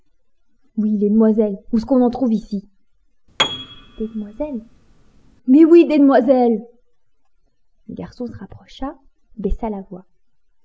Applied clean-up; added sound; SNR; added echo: none; Piano; 10 dB; none.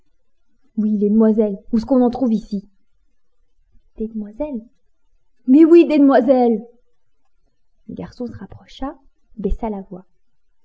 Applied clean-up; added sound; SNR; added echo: none; none; none; none.